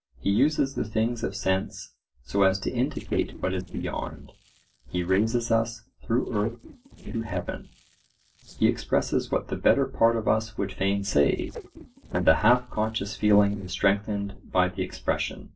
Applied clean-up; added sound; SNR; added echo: neural separator model SepFormer DNS4.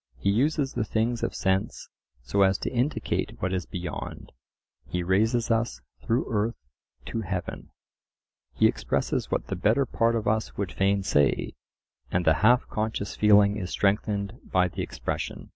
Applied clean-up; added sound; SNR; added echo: none; none; none; none.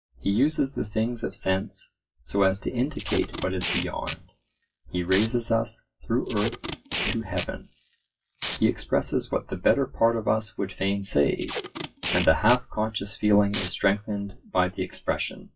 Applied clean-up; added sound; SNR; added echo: classical method WPE with log-MMSE.